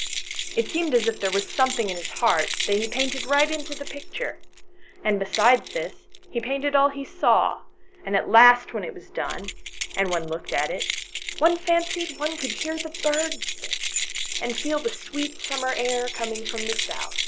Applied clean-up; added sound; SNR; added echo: none; Keys jangling; 7 dB; none.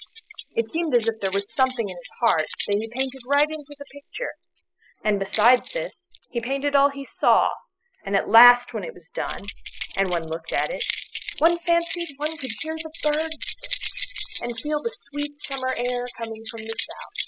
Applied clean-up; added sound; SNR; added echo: classical method spectral subtraction.